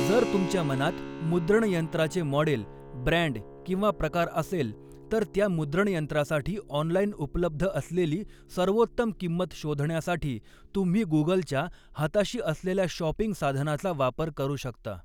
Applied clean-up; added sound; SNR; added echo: none; Keyboard (musical); 14 dB; none.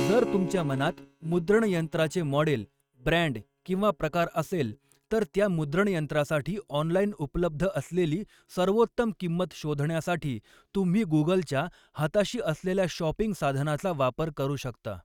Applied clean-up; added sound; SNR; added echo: neural mask model RNNoise.